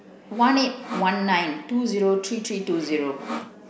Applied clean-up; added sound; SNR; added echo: none; Sawing; 13 dB; none.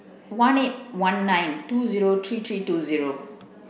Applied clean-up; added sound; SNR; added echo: none; none; none; none.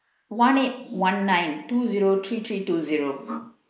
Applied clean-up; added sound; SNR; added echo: neural mask model Resemble Enhance denoiser.